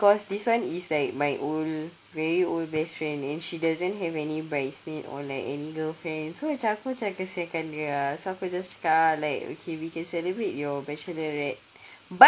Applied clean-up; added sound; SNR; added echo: none; none; none; none.